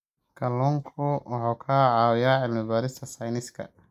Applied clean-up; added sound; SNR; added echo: neural mask model Resemble Enhance denoiser.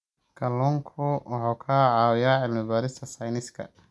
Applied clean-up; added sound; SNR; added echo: none; none; none; none.